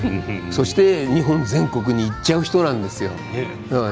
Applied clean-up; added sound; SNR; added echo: none; none; none; none.